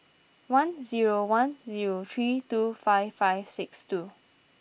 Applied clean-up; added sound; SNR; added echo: none; none; none; none.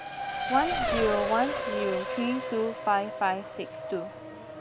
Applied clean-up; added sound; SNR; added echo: none; Race car, auto racing; 2 dB; none.